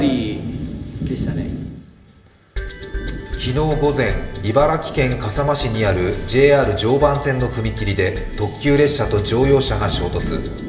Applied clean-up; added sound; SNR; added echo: none; none; none; reverberation time 1.5 s.